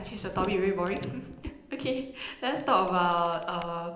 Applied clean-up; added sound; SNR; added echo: none; Camera; 18 dB; reverberation time 0.8 s.